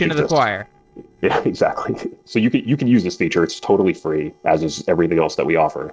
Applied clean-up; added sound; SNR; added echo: neural separator model SepFormer DNS4.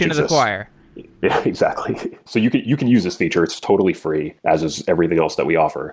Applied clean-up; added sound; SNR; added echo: none; none; none; none.